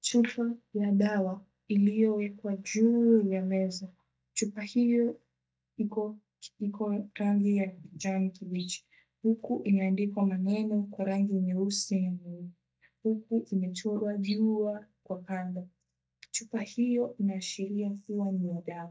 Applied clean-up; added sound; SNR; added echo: neural mask model DeepFilterNet 3.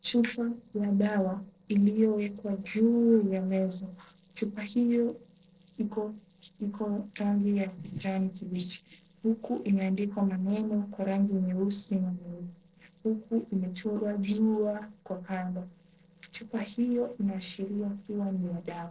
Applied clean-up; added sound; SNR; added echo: neural separator model SepFormer DNS4.